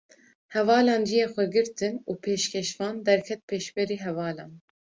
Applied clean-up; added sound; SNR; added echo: none; none; none; none.